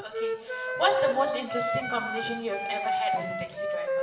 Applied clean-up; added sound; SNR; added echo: none; Wind instrument, woodwind instrument; -2 dB; reverberation time 1.2 s.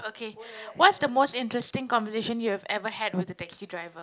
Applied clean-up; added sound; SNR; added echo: none; none; none; none.